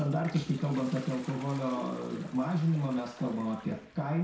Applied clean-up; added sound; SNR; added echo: none; Toilet flush; 17 dB; reverberation time 0.6 s.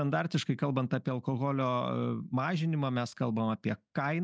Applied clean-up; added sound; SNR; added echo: none; none; none; none.